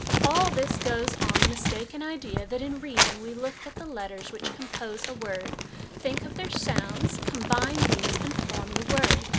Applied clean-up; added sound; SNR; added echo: none; Crumpling, crinkling; -4 dB; none.